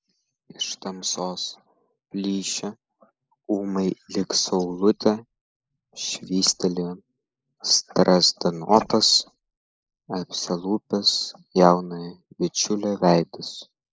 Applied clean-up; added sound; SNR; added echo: neural mask model Resemble Enhance denoiser.